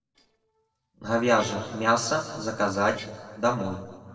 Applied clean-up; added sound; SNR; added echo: neural separator model SepFormer DNS4.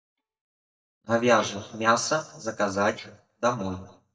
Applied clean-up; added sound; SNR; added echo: neural mask model DeepFilterNet 3.